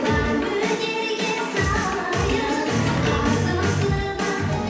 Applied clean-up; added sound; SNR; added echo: none; none; none; reverberation time 0.9 s.